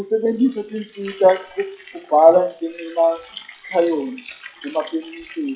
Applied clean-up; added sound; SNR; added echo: classical method WPE with log-MMSE.